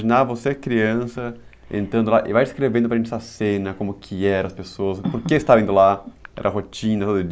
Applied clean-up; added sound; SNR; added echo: none; none; none; none.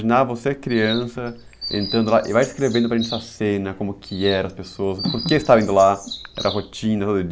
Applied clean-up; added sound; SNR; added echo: none; Chirp, tweet; 13 dB; none.